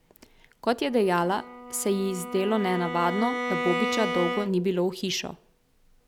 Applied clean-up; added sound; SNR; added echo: none; Bowed string instrument; 7 dB; none.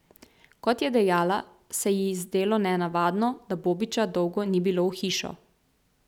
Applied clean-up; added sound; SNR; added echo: none; none; none; none.